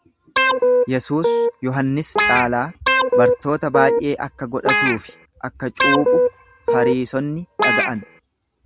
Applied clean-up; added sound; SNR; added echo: none; Guitar; -4 dB; none.